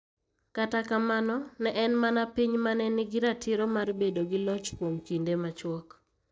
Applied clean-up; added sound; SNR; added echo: neural separator model SepFormer DNS4.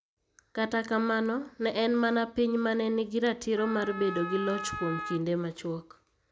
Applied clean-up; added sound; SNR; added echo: none; Wind instrument, woodwind instrument; 9 dB; none.